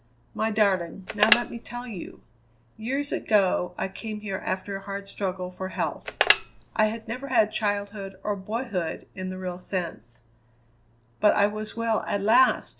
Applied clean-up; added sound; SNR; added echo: none; Telephone; 1 dB; none.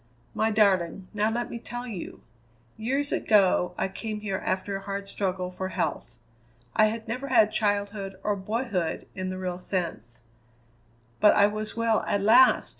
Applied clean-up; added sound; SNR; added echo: none; none; none; none.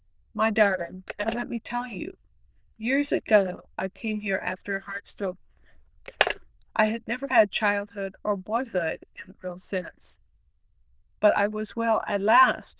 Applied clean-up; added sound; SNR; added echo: neural diffusion model UNIVERSE++.